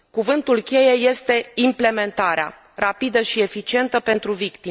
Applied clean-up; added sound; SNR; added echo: none; none; none; none.